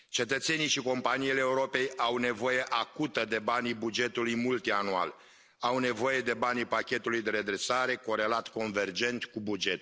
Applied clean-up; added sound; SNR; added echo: none; none; none; none.